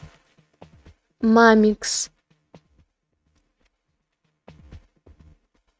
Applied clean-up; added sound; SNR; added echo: neural mask model RNNoise.